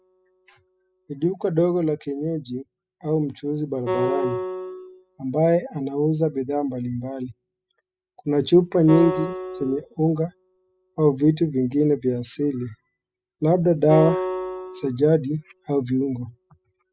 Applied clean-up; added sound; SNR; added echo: classical method spectral subtraction.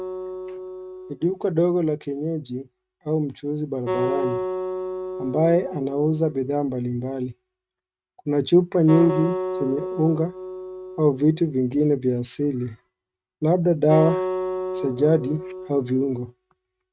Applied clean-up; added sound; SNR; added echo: neural mask model RNNoise.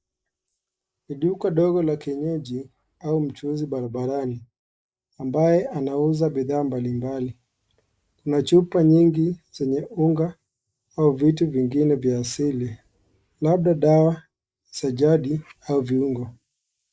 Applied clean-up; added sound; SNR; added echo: neural mask model Resemble Enhance denoiser.